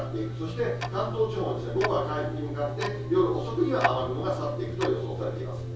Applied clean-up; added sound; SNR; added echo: none; Tick-tock; 4 dB; reverberation time 0.6 s.